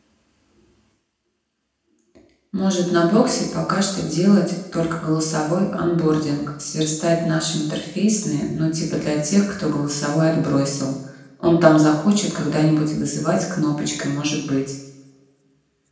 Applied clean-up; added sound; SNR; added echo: none; none; none; reverberation time 0.9 s.